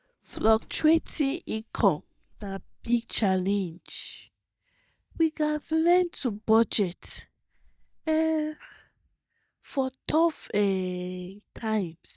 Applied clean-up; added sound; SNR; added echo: neural mask model DeepFilterNet 3.